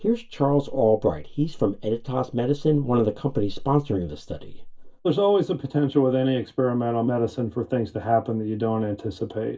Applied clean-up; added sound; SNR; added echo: none; none; none; reverberation time 0.2 s.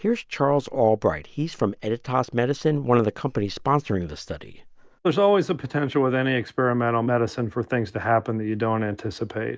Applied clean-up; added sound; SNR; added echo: none; none; none; none.